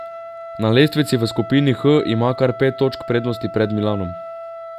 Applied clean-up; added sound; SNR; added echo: none; Trumpet; 13 dB; none.